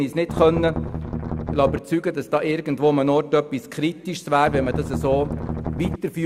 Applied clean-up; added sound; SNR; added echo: none; Strum; 5 dB; none.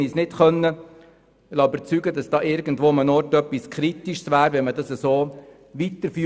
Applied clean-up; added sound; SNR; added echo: none; none; none; none.